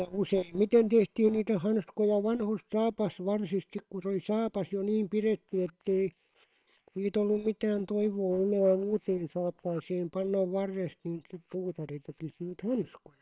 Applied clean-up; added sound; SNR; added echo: neural separator model SepFormer WHAM!.